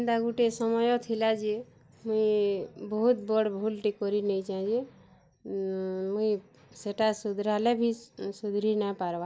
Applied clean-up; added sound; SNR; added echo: none; none; none; none.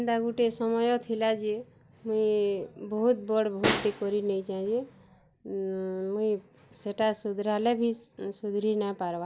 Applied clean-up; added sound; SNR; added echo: none; Snare drum; 7 dB; none.